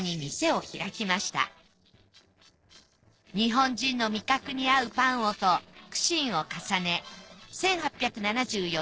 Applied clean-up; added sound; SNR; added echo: neural separator model SepFormer DNS4.